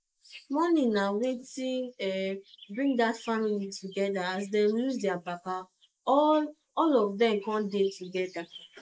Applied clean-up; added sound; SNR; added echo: neural mask model Resemble Enhance denoiser.